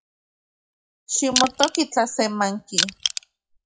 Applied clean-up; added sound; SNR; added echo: classical method WPE with log-MMSE.